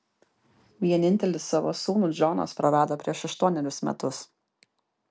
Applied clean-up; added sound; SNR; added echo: none; none; none; none.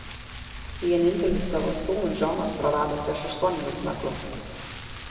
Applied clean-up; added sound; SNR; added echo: none; Rain; 8 dB; reverberation time 2.5 s.